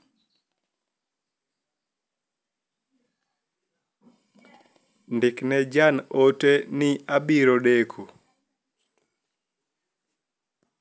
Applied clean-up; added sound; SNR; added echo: none; none; none; none.